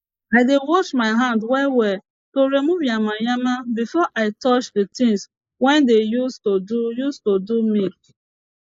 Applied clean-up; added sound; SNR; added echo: neural mask model Resemble Enhance denoiser.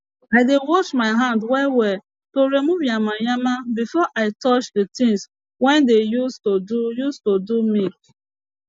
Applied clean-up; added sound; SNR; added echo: none; none; none; none.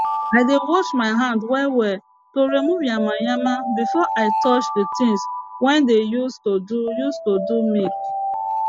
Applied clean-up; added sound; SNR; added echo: none; Alarm; 6 dB; none.